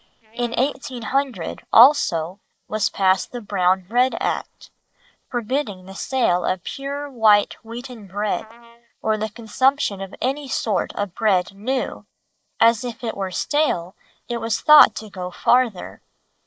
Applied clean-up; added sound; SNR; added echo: neural mask model Resemble Enhance denoiser.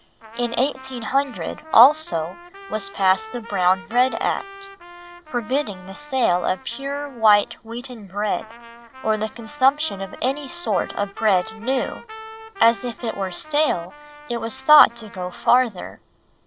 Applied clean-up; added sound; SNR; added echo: none; Trumpet; 18 dB; none.